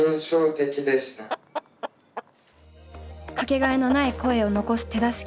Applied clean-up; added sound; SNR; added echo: none; Chicken, rooster; 12 dB; none.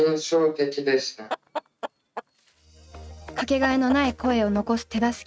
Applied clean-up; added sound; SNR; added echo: neural mask model RNNoise.